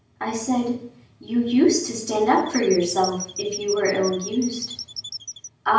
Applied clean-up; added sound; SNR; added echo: none; Squeak / Chirp, tweet; 11 dB; reverberation time 0.6 s.